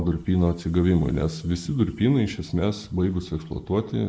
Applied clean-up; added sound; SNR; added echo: neural mask model Resemble Enhance denoiser.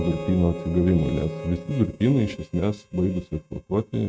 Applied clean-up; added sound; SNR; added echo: neural mask model RNNoise.